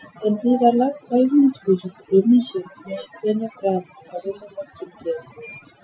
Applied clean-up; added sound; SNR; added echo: classical method Wiener filter.